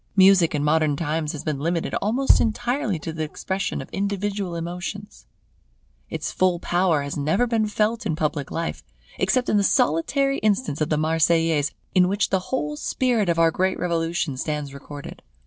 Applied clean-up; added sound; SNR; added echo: neural separator model SepFormer DNS4.